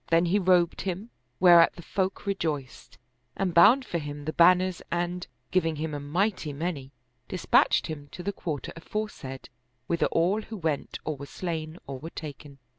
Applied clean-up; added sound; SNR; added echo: none; none; none; none.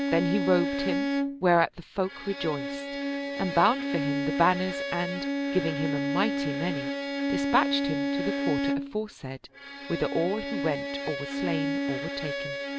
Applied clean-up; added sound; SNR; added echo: none; Bowed string instrument; 1 dB; none.